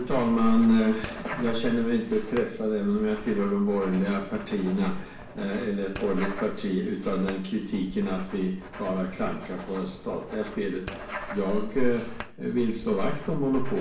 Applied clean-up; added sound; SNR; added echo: none; Writing; 15 dB; reverberation time 0.6 s.